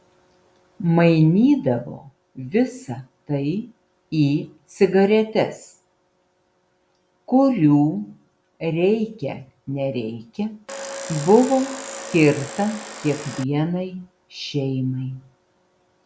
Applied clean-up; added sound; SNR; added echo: none; Domestic sounds, home sounds; 11 dB; none.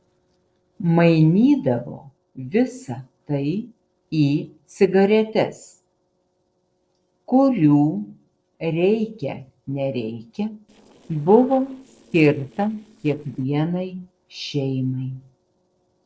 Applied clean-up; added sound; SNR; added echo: neural separator model SepFormer DNS4.